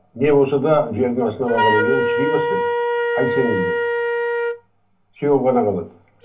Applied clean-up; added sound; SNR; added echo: none; Wind instrument, woodwind instrument; 2 dB; reverberation time 0.3 s.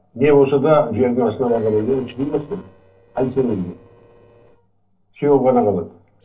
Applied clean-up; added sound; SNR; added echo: neural separator model SepFormer DNS4.